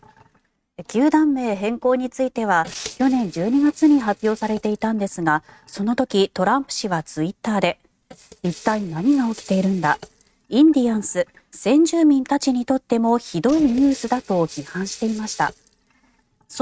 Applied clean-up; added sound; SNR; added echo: neural mask model RNNoise.